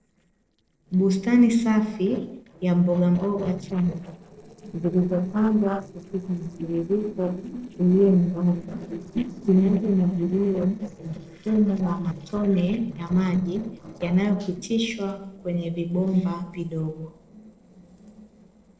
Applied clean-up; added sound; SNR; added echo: neural separator model SepFormer DNS4.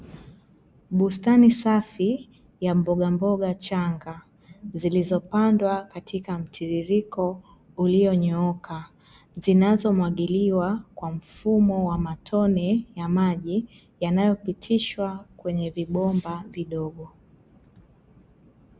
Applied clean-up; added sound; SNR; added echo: none; none; none; none.